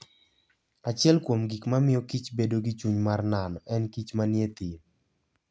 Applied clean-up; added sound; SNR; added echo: none; none; none; none.